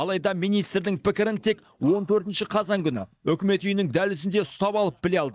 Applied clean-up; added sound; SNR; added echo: neural mask model DeepFilterNet 3.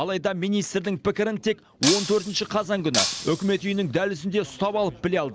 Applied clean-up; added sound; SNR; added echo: none; Shatter; 5 dB; none.